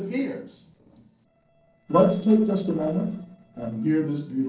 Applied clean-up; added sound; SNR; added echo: neural separator model SepFormer DNS4.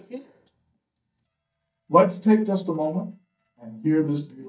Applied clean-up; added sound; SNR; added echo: neural mask model DeepFilterNet 3.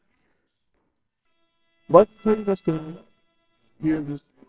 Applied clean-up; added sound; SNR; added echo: neural separator model SepFormer WHAMR!.